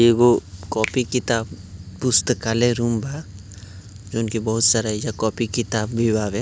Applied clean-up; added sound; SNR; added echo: none; Finger snapping; 17 dB; none.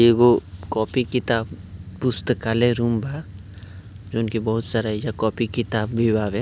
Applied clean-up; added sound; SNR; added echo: none; none; none; none.